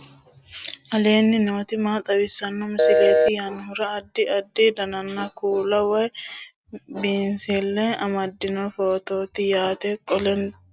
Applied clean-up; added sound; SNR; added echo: none; Telephone; -5 dB; none.